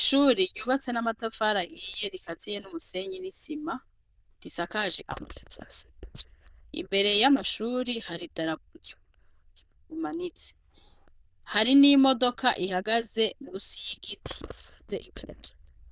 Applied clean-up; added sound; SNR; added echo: neural diffusion model UNIVERSE++.